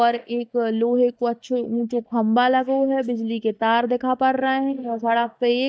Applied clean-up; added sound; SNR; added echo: neural mask model DeepFilterNet 3.